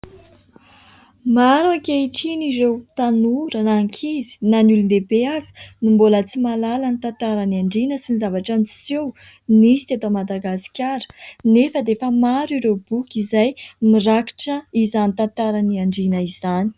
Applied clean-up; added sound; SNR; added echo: none; none; none; none.